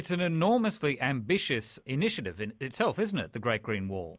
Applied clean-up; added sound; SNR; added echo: none; none; none; none.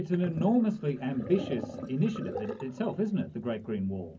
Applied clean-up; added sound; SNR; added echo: none; Sink (filling or washing); 12 dB; reverberation time 0.3 s.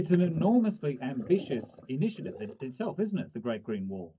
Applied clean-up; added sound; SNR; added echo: neural mask model DeepFilterNet 3.